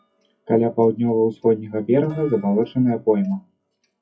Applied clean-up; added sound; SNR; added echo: classical method WPE with log-MMSE.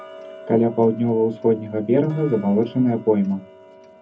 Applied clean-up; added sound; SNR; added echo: none; Tick-tock; 20 dB; reverberation time 0.3 s.